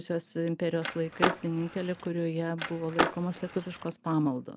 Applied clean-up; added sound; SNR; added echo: none; Skateboard; 2 dB; none.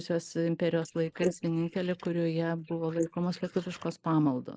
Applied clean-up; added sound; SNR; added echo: neural mask model Resemble Enhance denoiser.